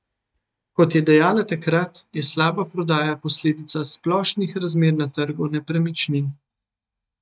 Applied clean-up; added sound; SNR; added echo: neural mask model DeepFilterNet 3.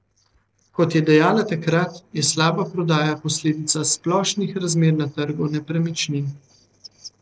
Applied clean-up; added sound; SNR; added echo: neural separator model SepFormer DNS4.